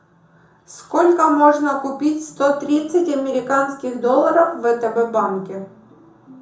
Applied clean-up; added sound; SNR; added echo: none; none; none; reverberation time 0.6 s.